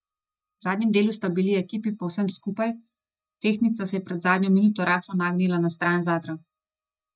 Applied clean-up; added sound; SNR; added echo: neural mask model DeepFilterNet 3.